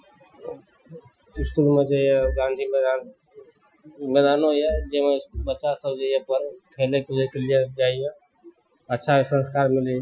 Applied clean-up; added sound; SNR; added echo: classical method Wiener filter.